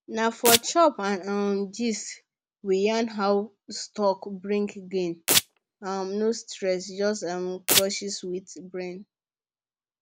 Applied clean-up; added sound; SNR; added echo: none; Domestic sounds, home sounds; -3 dB; none.